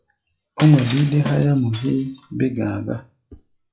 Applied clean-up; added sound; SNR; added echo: classical method log-MMSE.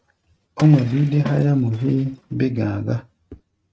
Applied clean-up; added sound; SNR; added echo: neural mask model RNNoise.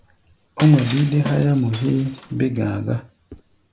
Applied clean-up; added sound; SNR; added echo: none; Snare drum + Shatter; 14 dB; none.